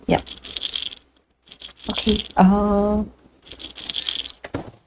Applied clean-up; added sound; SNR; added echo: neural mask model RNNoise.